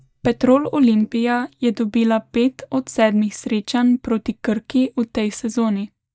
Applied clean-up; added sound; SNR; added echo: neural mask model DeepFilterNet 3.